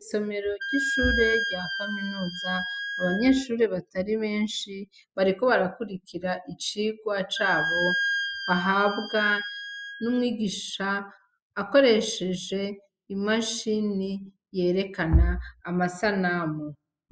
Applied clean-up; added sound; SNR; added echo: classical method spectral subtraction.